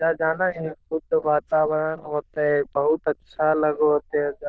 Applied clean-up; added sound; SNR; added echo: neural diffusion model UNIVERSE++.